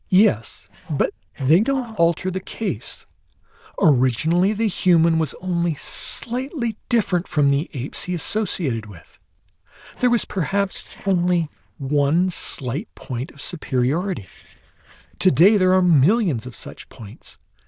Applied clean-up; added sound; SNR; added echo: neural diffusion model UNIVERSE++.